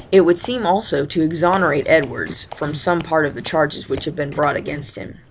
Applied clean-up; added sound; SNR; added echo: none; Squeak / Walk, footsteps + Cough; 18 dB; none.